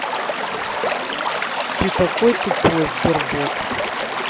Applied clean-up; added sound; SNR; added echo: none; Stream / Liquid; 0 dB; none.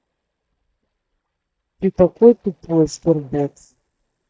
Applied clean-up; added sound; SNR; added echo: neural mask model DeepFilterNet 3.